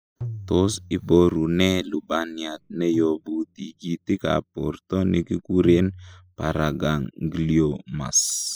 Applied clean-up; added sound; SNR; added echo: classical method spectral subtraction.